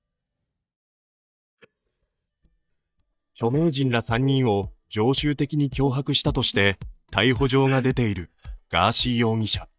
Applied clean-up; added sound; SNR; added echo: neural mask model DeepFilterNet 3.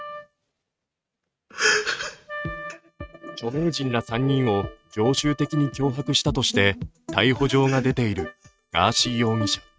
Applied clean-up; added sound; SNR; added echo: neural mask model RNNoise.